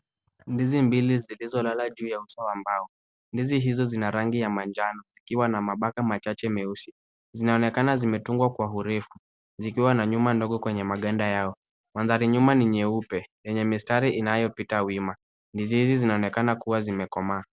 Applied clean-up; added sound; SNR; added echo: none; none; none; none.